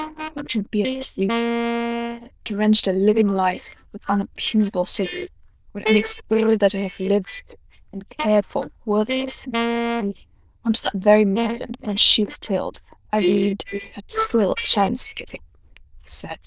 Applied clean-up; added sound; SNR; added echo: neural diffusion model UNIVERSE++.